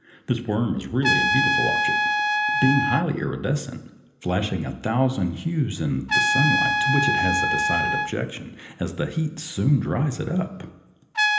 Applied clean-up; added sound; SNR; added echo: none; Trumpet; 0 dB; reverberation time 0.8 s.